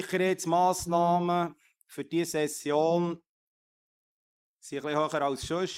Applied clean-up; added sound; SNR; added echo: neural mask model Resemble Enhance denoiser.